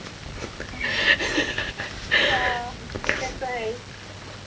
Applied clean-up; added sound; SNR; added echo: none; Wind; 14 dB; none.